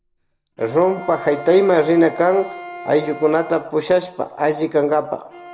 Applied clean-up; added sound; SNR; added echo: none; Bowed string instrument; 17 dB; reverberation time 0.9 s.